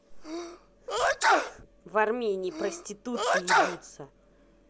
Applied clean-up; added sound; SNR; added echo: none; Sneeze; -5 dB; none.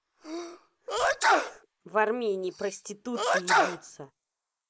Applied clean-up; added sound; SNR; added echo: neural mask model Resemble Enhance denoiser.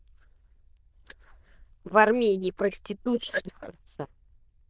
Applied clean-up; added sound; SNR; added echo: neural diffusion model UNIVERSE++.